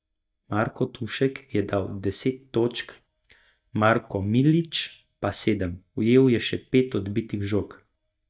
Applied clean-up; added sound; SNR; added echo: neural mask model DeepFilterNet 3.